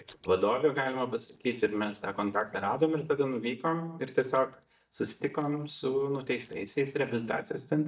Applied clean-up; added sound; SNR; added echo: neural mask model DeepFilterNet 3.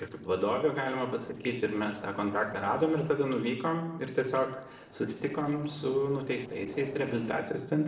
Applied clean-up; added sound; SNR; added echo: neural separator model SepFormer DNS4.